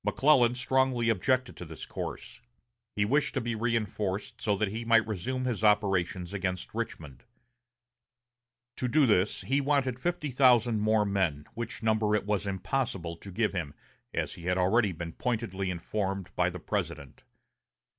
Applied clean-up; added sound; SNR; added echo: none; none; none; none.